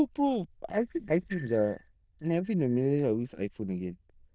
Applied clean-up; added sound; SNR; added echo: neural diffusion model UNIVERSE++.